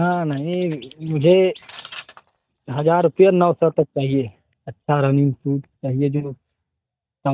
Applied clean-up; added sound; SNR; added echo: neural mask model DeepFilterNet 3.